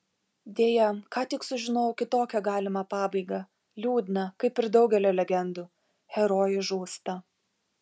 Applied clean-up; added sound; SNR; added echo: none; none; none; none.